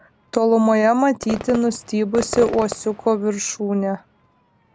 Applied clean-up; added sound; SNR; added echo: none; Fireworks; 14 dB; none.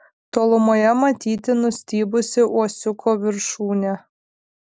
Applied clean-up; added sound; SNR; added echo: none; none; none; none.